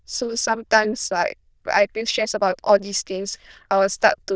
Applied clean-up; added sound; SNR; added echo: neural diffusion model UNIVERSE++.